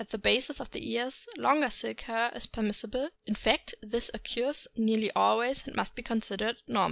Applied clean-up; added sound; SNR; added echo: none; none; none; none.